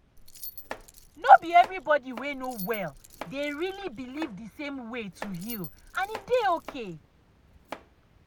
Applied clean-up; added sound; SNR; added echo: none; Domestic sounds, home sounds + Keys jangling; 17 dB; none.